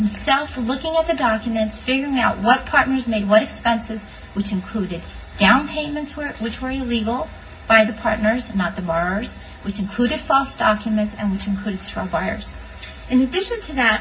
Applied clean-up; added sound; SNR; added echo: none; none; none; reverberation time 0.4 s.